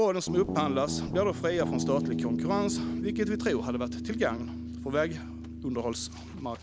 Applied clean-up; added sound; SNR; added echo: none; Guitar; 3 dB; none.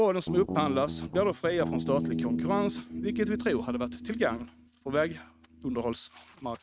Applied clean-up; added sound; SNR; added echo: neural mask model RNNoise.